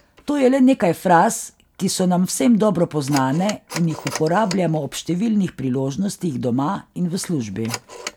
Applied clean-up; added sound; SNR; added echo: none; Telephone; 18 dB; none.